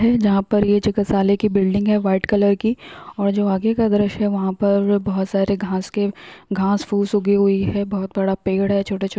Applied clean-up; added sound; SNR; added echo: none; none; none; none.